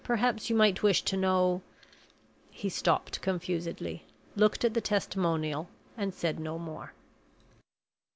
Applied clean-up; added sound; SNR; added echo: none; none; none; none.